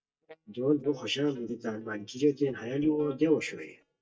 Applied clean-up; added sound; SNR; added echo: neural mask model DeepFilterNet 3.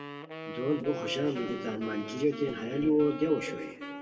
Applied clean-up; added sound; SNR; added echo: none; Wind instrument, woodwind instrument; 10 dB; reverberation time 1.5 s.